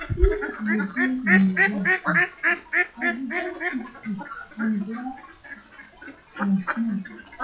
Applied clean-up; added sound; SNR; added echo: classical method WPE with log-MMSE.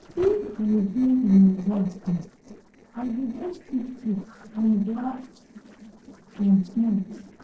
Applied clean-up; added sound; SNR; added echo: neural separator model SepFormer DNS4.